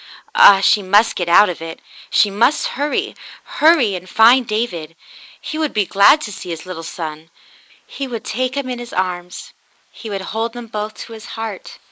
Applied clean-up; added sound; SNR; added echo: neural mask model Resemble Enhance denoiser.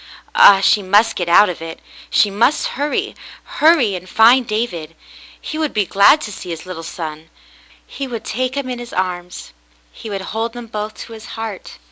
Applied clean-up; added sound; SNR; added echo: none; none; none; none.